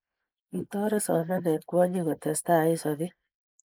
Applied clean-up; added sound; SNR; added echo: neural mask model Resemble Enhance denoiser.